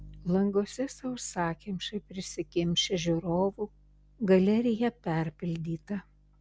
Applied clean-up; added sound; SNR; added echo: none; none; none; none.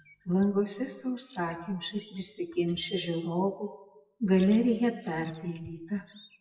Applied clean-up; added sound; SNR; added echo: classical method WPE with log-MMSE.